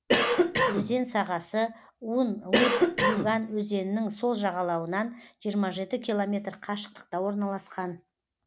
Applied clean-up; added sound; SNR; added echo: none; Cough; -4 dB; none.